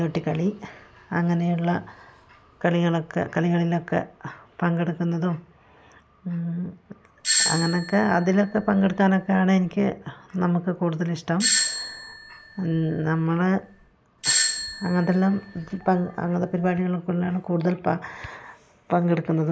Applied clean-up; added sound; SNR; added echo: none; Doorbell; 4 dB; none.